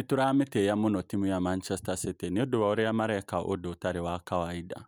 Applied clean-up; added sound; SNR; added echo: none; none; none; none.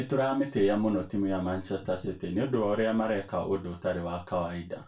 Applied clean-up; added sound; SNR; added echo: none; none; none; reverberation time 0.2 s.